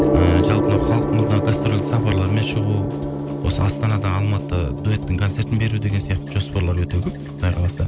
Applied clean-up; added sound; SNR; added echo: none; Gong; 3 dB; none.